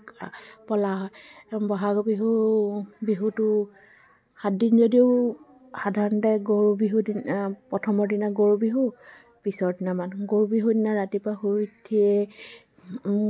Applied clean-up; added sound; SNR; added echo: none; none; none; none.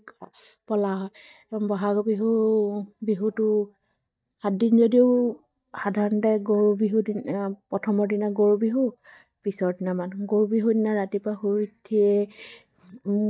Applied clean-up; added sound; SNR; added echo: neural mask model DeepFilterNet 3.